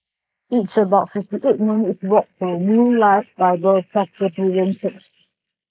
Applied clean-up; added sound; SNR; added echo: neural mask model Resemble Enhance denoiser.